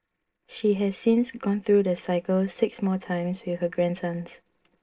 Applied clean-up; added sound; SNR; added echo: neural separator model SepFormer DNS4.